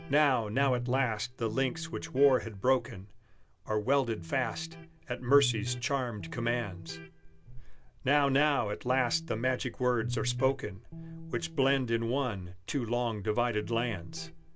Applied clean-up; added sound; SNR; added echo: none; Electric guitar; 12 dB; none.